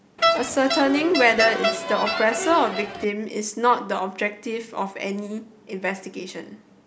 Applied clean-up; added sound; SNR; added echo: none; Crowd; 1 dB; none.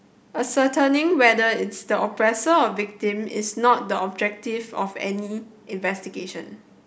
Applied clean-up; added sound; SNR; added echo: none; none; none; none.